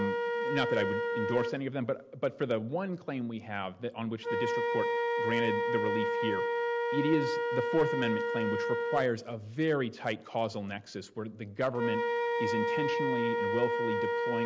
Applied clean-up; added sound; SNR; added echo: none; Wind instrument, woodwind instrument; -1 dB; none.